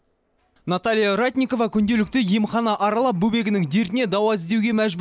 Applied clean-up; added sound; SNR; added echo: none; none; none; none.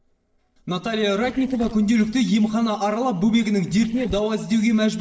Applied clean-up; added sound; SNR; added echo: neural separator model SepFormer DNS4.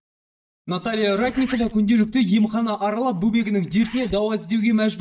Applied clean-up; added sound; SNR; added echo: neural mask model DeepFilterNet 3.